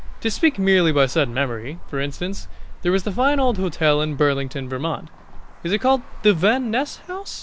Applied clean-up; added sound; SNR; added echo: none; Traffic noise, roadway noise; 8 dB; none.